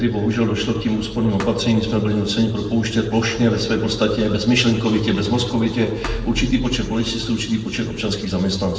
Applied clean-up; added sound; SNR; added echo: none; Thump, thud; 18 dB; reverberation time 2.0 s.